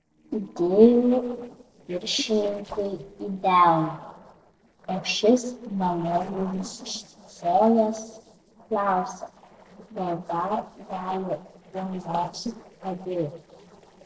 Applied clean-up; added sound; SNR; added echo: neural separator model SepFormer DNS4.